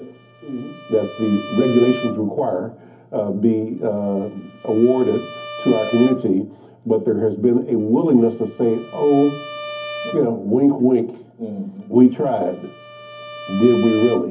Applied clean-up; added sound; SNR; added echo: none; Bowed string instrument; 16 dB; reverberation time 0.3 s.